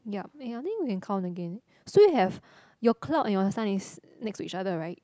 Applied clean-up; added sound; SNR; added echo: none; none; none; none.